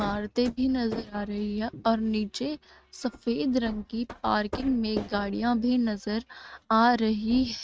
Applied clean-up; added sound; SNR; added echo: neural mask model RNNoise.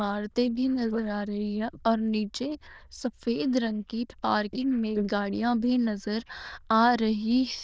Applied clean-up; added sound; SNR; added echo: neural diffusion model UNIVERSE++.